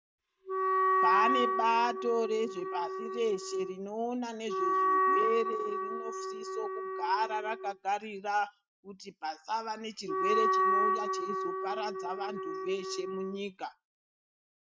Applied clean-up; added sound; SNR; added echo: neural mask model RNNoise.